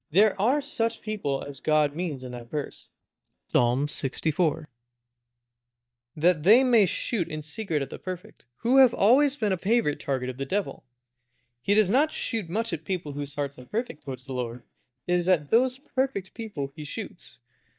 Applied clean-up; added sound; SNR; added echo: neural mask model DeepFilterNet 3.